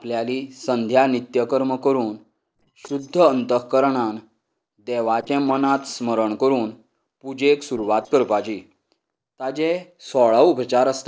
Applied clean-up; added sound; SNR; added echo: neural separator model SepFormer DNS4.